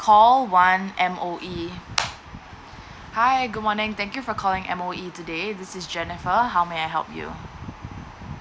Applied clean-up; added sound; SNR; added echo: none; none; none; none.